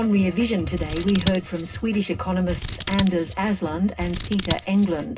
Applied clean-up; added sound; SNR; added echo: none; Scissors; 7 dB; reverberation time 0.2 s.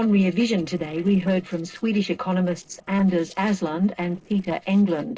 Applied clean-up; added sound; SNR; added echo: neural separator model SepFormer DNS4.